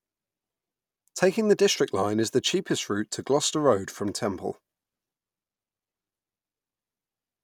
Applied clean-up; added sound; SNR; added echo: none; none; none; none.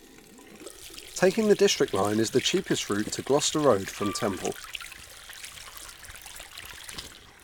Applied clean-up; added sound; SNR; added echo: none; Piano + Sink (filling or washing) / Water; 14 dB; none.